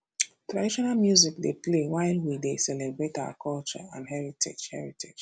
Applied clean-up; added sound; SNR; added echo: none; none; none; none.